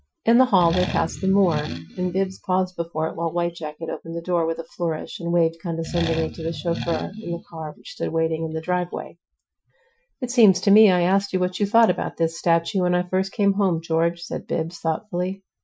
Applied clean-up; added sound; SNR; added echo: classical method Wiener filter.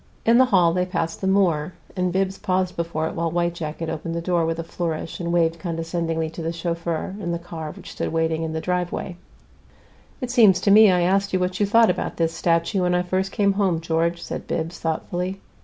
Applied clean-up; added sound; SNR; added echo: none; none; none; none.